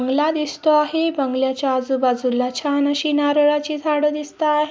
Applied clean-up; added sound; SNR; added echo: none; none; none; none.